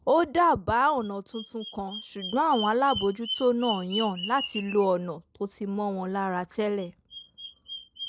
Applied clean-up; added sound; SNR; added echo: none; Bird vocalization, bird call, bird song; 13 dB; none.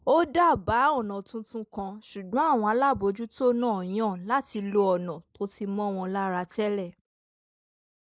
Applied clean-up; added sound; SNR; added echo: neural mask model Resemble Enhance denoiser.